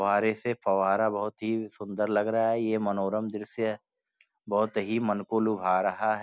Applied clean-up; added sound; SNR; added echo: none; none; none; none.